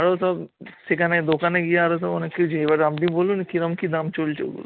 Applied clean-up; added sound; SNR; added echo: none; none; none; none.